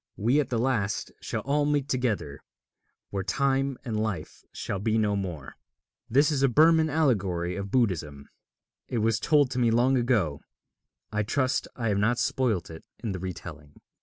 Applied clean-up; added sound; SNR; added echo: none; none; none; none.